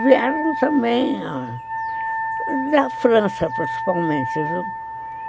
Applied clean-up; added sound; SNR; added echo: none; Wind instrument, woodwind instrument; 6 dB; none.